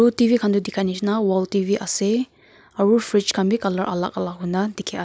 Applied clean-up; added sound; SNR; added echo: none; none; none; none.